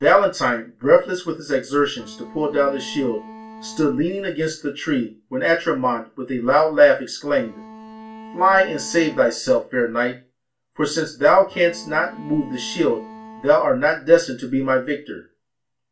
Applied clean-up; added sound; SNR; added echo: none; Bowed string instrument; 19 dB; reverberation time 0.2 s.